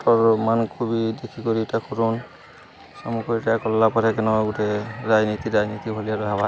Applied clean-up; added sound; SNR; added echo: none; none; none; none.